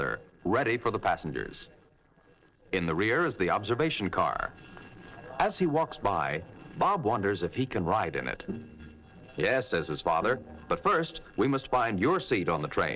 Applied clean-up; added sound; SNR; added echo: neural separator model SepFormer DNS4.